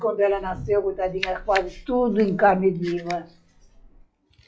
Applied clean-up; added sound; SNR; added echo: classical method log-MMSE.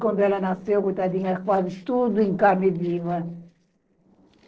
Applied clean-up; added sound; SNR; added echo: neural separator model SepFormer DNS4.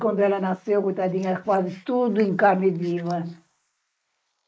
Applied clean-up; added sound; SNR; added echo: neural mask model Resemble Enhance denoiser.